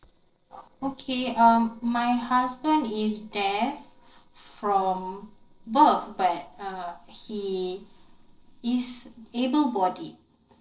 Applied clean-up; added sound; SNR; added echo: neural separator model SepFormer DNS4.